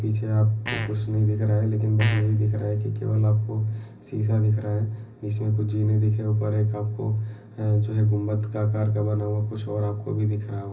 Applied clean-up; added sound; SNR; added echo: none; Fart; 12 dB; reverberation time 0.4 s.